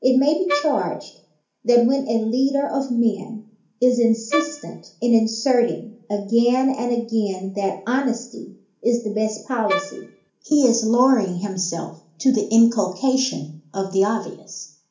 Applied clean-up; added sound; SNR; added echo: none; Wind instrument, woodwind instrument; 6 dB; reverberation time 0.4 s.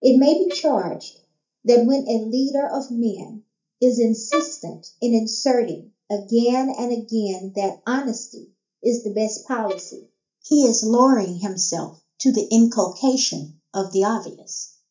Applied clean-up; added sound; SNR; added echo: neural mask model DeepFilterNet 3.